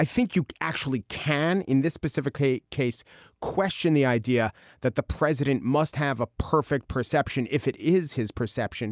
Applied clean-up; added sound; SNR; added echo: none; none; none; none.